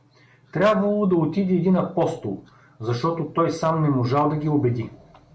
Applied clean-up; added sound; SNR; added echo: none; none; none; none.